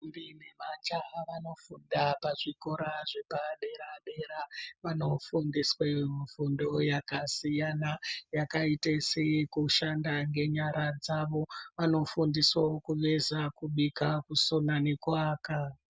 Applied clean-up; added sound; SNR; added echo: none; none; none; none.